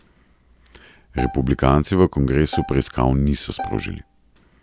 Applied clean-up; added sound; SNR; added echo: none; Bowed string instrument; 13 dB; none.